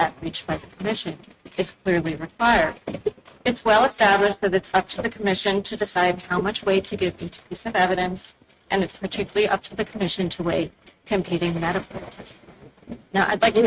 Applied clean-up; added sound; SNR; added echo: neural mask model RNNoise.